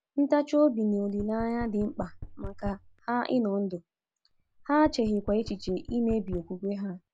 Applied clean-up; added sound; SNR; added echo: none; Knock; 14 dB; none.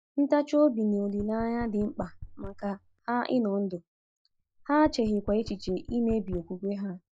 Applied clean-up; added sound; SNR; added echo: neural mask model DeepFilterNet 3.